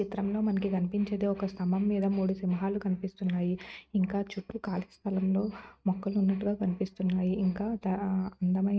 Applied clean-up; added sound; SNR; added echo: neural mask model RNNoise.